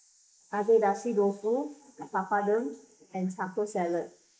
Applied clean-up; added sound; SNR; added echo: neural mask model Resemble Enhance denoiser.